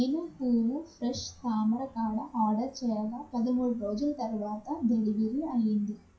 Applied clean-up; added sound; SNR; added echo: classical method WPE with log-MMSE.